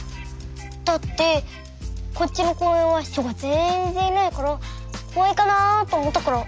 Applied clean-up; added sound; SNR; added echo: none; none; none; none.